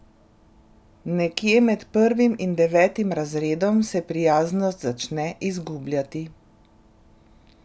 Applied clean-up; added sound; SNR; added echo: none; none; none; none.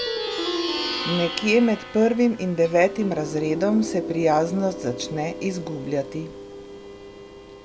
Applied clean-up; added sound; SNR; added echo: none; Plucked string instrument; 8 dB; none.